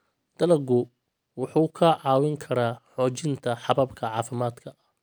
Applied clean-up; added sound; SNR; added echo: none; none; none; none.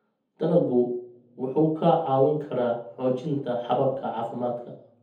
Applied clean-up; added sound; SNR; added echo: none; none; none; reverberation time 0.6 s.